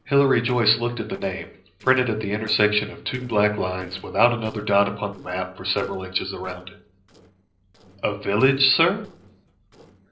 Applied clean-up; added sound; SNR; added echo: neural separator model SepFormer DNS4.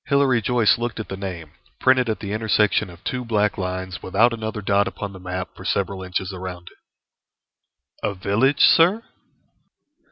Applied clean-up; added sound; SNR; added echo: none; none; none; none.